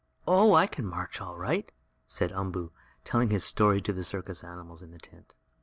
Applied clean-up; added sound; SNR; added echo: none; none; none; none.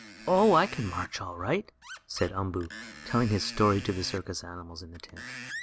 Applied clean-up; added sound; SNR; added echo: none; Screech; 15 dB; none.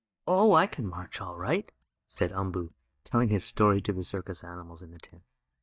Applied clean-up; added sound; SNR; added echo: neural mask model DeepFilterNet 3.